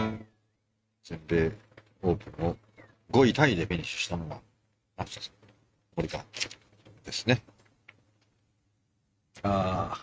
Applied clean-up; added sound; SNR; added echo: neural mask model RNNoise.